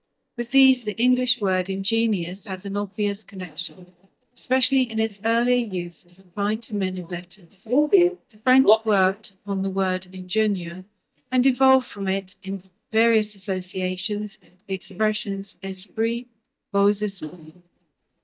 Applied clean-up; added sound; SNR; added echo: neural mask model DeepFilterNet 3.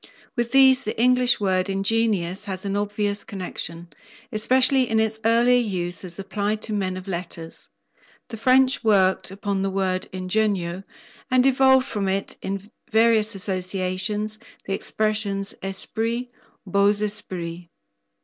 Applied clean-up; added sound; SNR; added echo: none; none; none; none.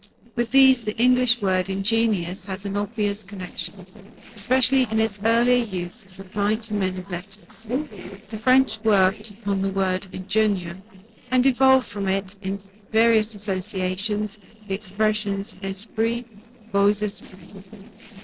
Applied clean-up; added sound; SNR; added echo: neural separator model SepFormer DNS4.